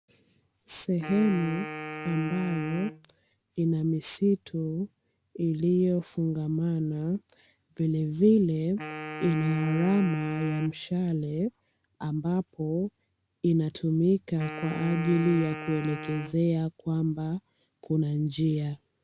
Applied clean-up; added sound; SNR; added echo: none; Wind instrument, woodwind instrument; 12 dB; none.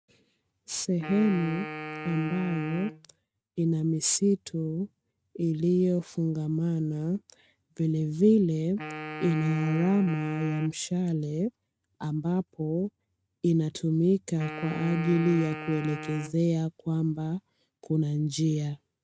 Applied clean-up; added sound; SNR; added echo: neural mask model RNNoise.